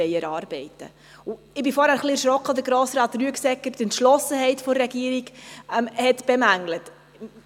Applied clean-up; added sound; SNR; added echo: none; none; none; none.